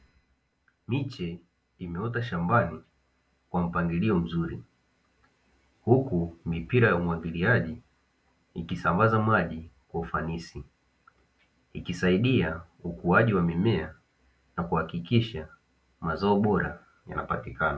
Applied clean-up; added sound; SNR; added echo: none; none; none; none.